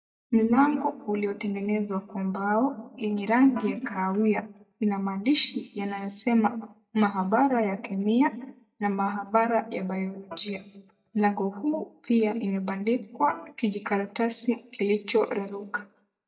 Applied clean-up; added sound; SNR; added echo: neural mask model DeepFilterNet 3.